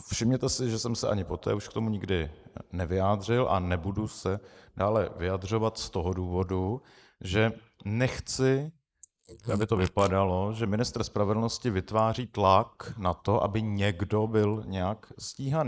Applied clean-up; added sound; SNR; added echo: neural mask model Resemble Enhance denoiser.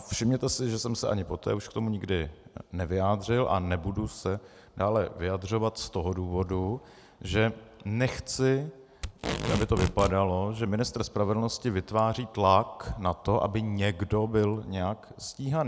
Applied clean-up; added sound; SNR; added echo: none; Packing tape, duct tape; 3 dB; none.